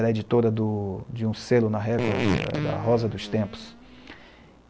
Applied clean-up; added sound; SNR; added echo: none; Fart; 4 dB; none.